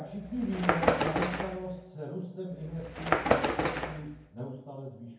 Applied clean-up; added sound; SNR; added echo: none; Bird; -5 dB; reverberation time 0.9 s.